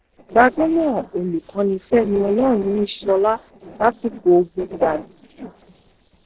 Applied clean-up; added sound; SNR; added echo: neural separator model SepFormer DNS4.